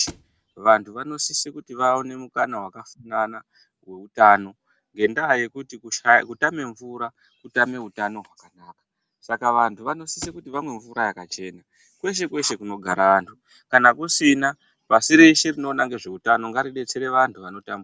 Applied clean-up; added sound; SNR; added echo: none; Thump, thud; 18 dB; none.